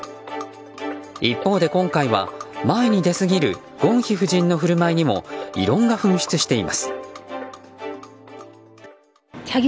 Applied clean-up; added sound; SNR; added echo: none; none; none; none.